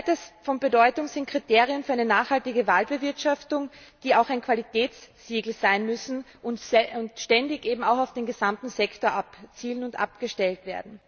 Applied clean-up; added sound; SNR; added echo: none; none; none; none.